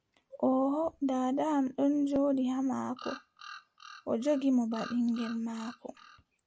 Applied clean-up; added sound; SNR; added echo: none; Bird vocalization, bird call, bird song; 18 dB; none.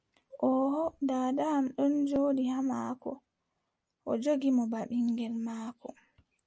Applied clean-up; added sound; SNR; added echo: none; none; none; none.